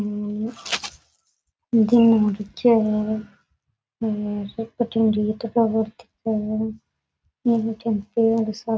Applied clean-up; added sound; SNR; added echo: none; none; none; none.